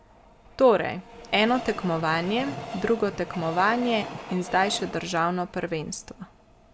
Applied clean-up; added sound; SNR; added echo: none; Train; 13 dB; none.